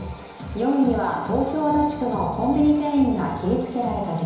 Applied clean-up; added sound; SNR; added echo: none; none; none; reverberation time 1.0 s.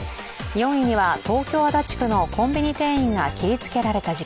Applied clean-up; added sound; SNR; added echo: none; none; none; none.